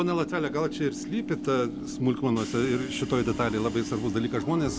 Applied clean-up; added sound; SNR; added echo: none; Subway, metro, underground / Train; 7 dB; none.